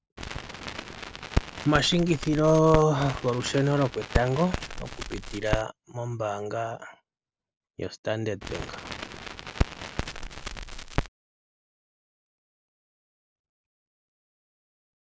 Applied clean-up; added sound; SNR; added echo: none; Crackle; 4 dB; none.